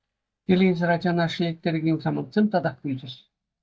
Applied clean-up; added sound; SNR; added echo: neural mask model DeepFilterNet 3.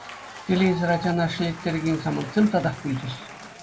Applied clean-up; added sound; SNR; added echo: none; Applause / Crowd / Cheering; 14 dB; reverberation time 1.1 s.